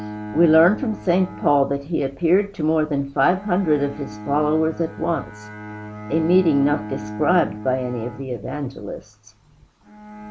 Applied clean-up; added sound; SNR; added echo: none; Bowed string instrument; 13 dB; none.